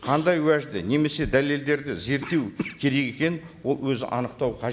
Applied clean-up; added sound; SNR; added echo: none; none; none; none.